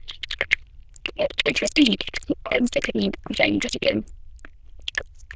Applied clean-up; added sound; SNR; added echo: neural diffusion model UNIVERSE++.